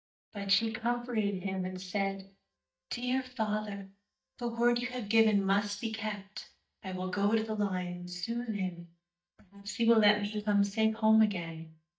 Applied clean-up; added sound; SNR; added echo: neural mask model DeepFilterNet 3.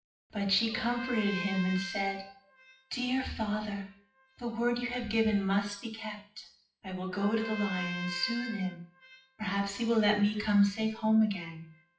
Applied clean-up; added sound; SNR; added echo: classical method WPE with log-MMSE.